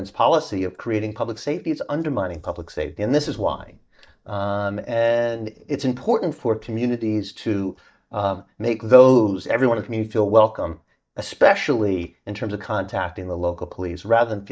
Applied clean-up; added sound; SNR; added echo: neural mask model DeepFilterNet 3.